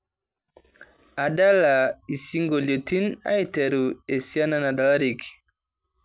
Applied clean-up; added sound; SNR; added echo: none; none; none; none.